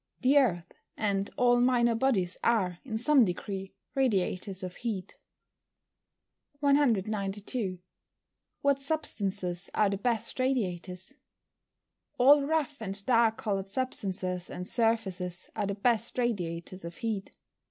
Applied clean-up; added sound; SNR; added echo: none; none; none; none.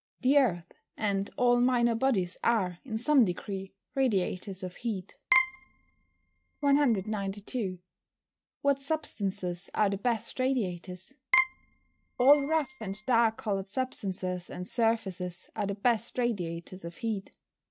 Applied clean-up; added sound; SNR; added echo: neural mask model RNNoise.